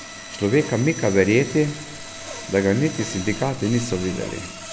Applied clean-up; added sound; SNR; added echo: none; Sawing; 12 dB; none.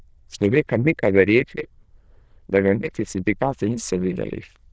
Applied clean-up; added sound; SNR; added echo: neural diffusion model UNIVERSE++.